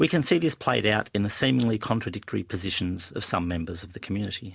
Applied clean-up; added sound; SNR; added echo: none; none; none; none.